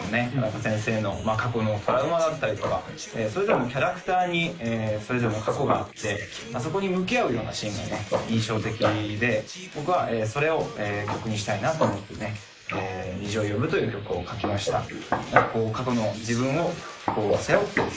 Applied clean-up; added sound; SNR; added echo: neural mask model Resemble Enhance denoiser.